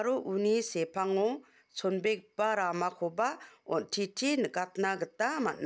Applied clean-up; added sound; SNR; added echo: none; none; none; none.